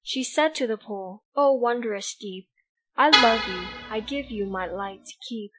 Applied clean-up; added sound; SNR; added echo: classical method Wiener filter.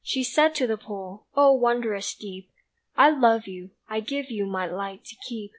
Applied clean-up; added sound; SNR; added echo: none; none; none; none.